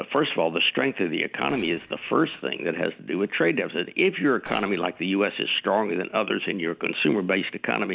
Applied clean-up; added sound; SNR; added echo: neural separator model SepFormer DNS4.